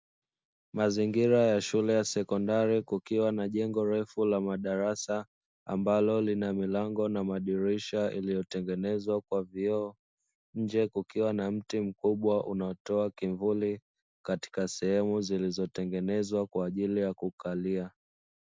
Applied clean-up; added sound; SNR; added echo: none; none; none; none.